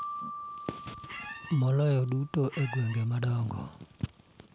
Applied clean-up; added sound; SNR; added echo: none; Marimba, xylophone + Squeak; 13 dB; none.